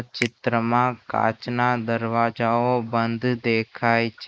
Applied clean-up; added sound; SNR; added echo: neural mask model Resemble Enhance denoiser.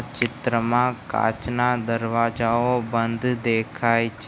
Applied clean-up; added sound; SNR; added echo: none; Finger snapping; 16 dB; none.